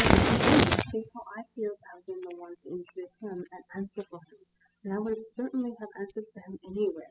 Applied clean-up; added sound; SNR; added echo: classical method spectral subtraction.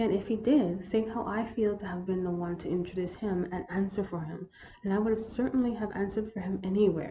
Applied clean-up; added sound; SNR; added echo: none; none; none; none.